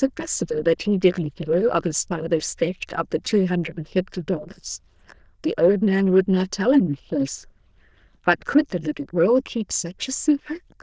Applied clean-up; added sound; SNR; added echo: neural diffusion model UNIVERSE++.